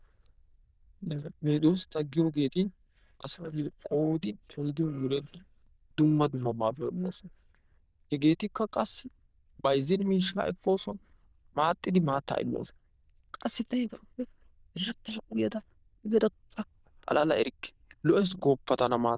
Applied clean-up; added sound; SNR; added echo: neural diffusion model UNIVERSE++.